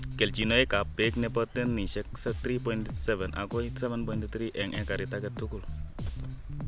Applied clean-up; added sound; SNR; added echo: none; Bird / Dog + Bass guitar; 5 dB; none.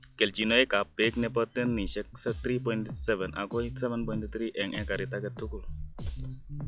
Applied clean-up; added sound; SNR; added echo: classical method log-MMSE.